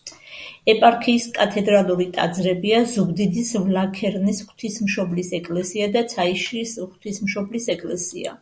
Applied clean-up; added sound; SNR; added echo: none; none; none; none.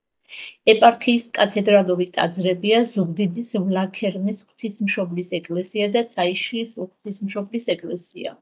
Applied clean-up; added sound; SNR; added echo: neural mask model DeepFilterNet 3.